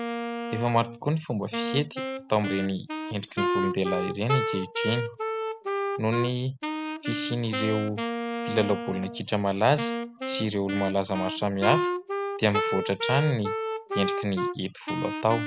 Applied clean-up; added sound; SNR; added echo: none; Wind instrument, woodwind instrument; 3 dB; none.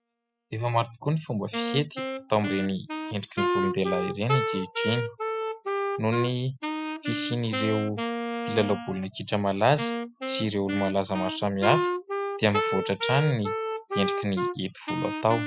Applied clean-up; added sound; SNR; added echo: classical method Wiener filter.